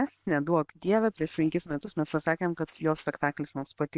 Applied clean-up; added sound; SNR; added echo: neural separator model SepFormer WHAM!.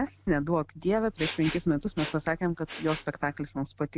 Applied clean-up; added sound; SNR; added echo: none; Respiratory sounds; 13 dB; none.